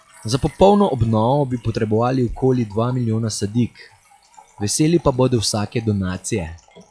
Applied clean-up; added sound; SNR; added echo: classical method log-MMSE.